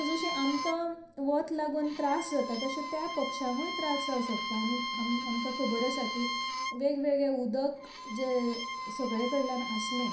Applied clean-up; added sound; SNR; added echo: none; Bowed string instrument; 5 dB; reverberation time 0.5 s.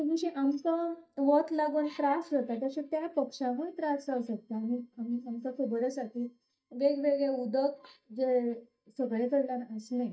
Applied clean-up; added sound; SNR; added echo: neural mask model DeepFilterNet 3.